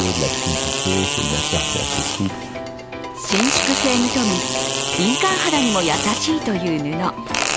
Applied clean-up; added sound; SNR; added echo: none; Fart; 2 dB; none.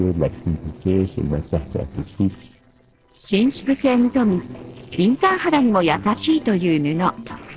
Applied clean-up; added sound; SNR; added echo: neural separator model SepFormer DNS4.